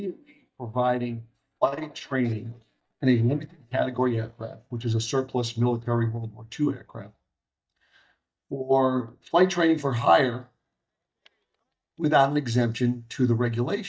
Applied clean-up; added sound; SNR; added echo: neural mask model DeepFilterNet 3.